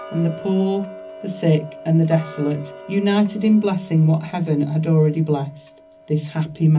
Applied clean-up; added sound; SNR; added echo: none; Tick-tock; 18 dB; reverberation time 0.4 s.